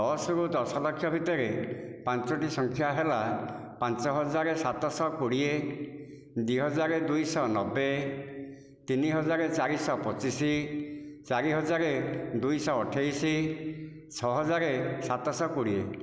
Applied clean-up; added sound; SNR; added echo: none; none; none; none.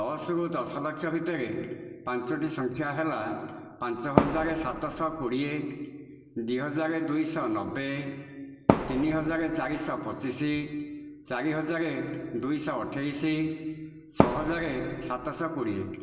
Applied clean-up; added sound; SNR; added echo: none; Fireworks; -2 dB; reverberation time 0.2 s.